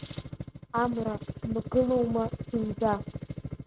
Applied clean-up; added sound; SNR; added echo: neural mask model RNNoise.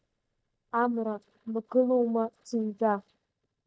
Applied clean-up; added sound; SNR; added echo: neural mask model DeepFilterNet 3.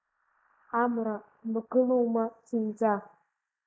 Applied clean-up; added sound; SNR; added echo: neural mask model Resemble Enhance denoiser.